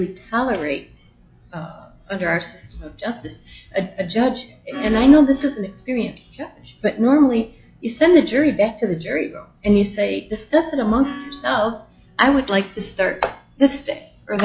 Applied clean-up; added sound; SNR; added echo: classical method log-MMSE.